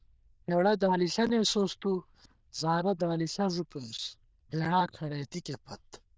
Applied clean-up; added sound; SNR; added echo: neural diffusion model UNIVERSE++.